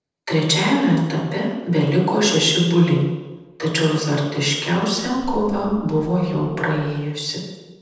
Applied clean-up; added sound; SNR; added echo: neural separator model SepFormer DNS4.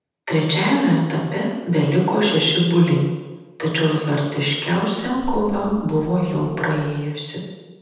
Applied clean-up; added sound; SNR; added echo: none; Car; 13 dB; reverberation time 1.1 s.